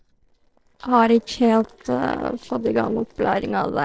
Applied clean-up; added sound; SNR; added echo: neural separator model SepFormer DNS4.